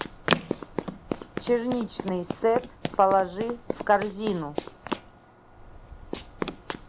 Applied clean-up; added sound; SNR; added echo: none; Run; 5 dB; none.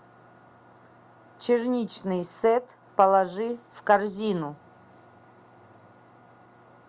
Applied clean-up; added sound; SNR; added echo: none; none; none; none.